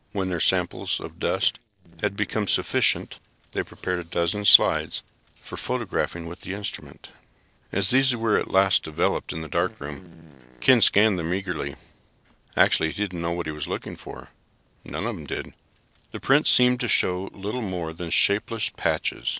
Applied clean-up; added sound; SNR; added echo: neural separator model SepFormer DNS4.